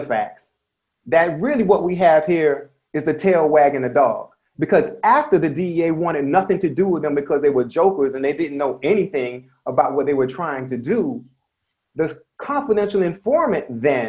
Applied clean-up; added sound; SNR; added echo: none; none; none; none.